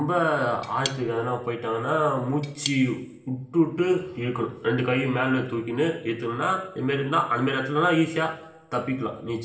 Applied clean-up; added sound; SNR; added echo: none; Cutlery, silverware / Tap; 13 dB; reverberation time 0.8 s.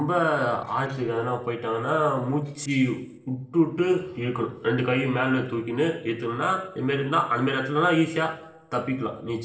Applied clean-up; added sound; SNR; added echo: neural separator model SepFormer DNS4.